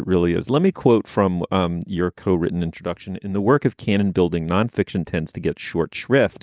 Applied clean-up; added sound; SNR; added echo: none; none; none; none.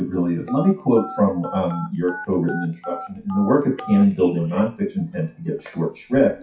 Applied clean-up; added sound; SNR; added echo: classical method WPE with log-MMSE.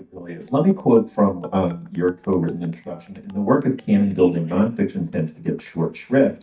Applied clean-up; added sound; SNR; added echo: neural mask model DeepFilterNet 3.